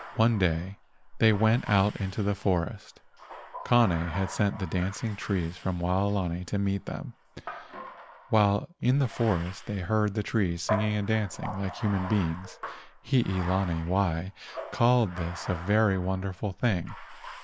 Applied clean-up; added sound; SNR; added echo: none; Bathtub (filling or washing); 14 dB; none.